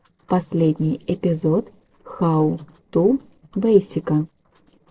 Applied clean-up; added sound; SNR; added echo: neural separator model SepFormer DNS4.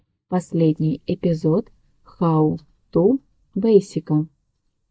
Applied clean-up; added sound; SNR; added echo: neural mask model DeepFilterNet 3.